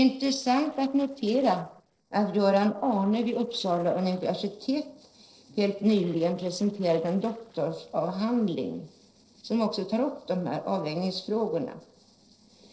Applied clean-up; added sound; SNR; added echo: neural separator model SepFormer DNS4.